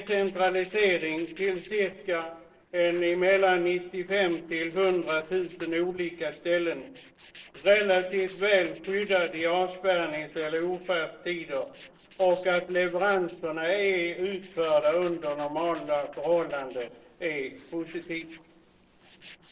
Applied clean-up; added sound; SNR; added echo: neural separator model SepFormer DNS4.